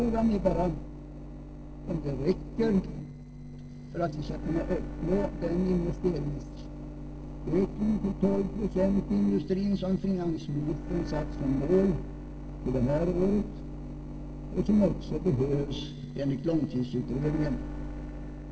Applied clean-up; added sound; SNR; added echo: neural separator model SepFormer DNS4.